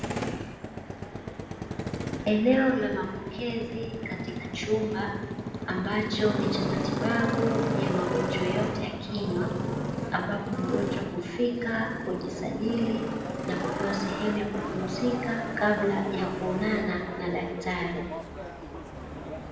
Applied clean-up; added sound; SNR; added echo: none; Motorcycle; 3 dB; reverberation time 1.1 s.